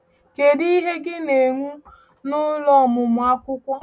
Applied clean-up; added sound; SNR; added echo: none; none; none; none.